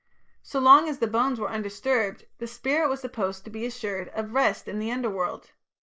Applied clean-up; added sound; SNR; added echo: neural mask model Resemble Enhance denoiser.